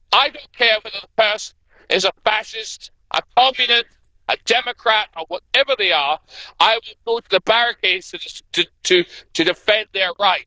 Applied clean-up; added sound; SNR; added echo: neural diffusion model UNIVERSE++.